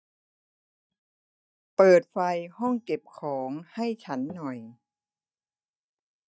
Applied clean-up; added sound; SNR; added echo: neural mask model DeepFilterNet 3.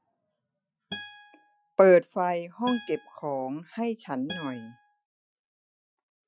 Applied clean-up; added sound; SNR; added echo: classical method Wiener filter.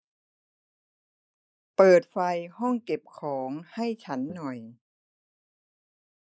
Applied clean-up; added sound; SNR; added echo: neural mask model Resemble Enhance denoiser.